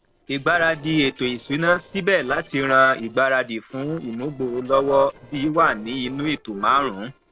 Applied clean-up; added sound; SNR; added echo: neural separator model SepFormer DNS4.